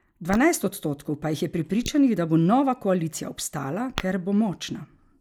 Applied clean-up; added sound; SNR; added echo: neural mask model Resemble Enhance denoiser.